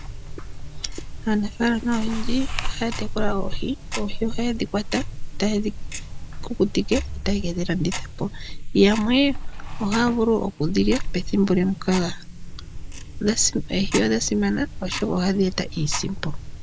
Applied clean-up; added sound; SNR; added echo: neural mask model Resemble Enhance denoiser.